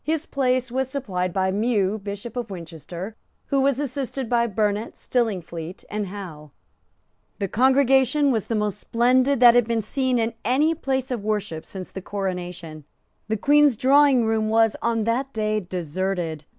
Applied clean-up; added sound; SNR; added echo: none; none; none; none.